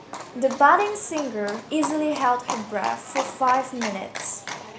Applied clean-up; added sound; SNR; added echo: none; Livestock, farm animals, working animals; 10 dB; none.